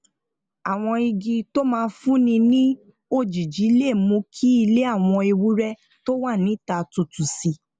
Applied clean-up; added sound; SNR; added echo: none; none; none; none.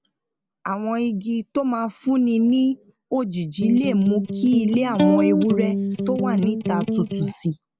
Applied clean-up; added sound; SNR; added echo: none; Electric guitar; 1 dB; none.